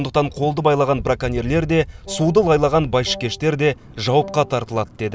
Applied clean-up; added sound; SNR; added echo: none; Wind instrument, woodwind instrument; 18 dB; none.